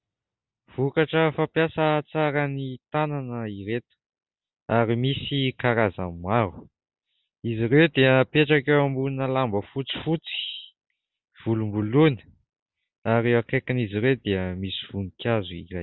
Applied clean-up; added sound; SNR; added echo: none; none; none; none.